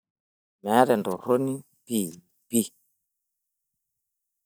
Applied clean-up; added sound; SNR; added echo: neural mask model DeepFilterNet 3.